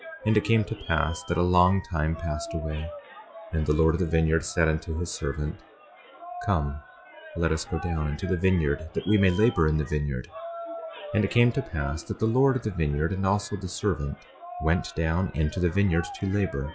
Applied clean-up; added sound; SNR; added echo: classical method log-MMSE.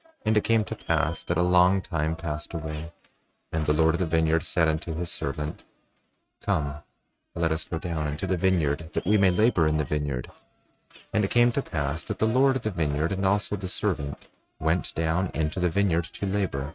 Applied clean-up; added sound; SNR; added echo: neural mask model RNNoise.